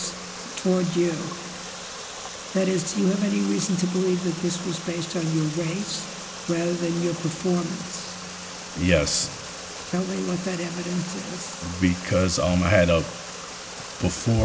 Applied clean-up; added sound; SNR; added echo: none; Water; 11 dB; none.